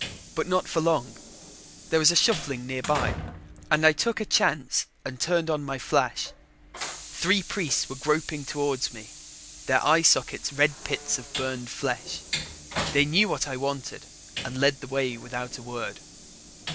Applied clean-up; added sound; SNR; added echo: none; Train; 12 dB; none.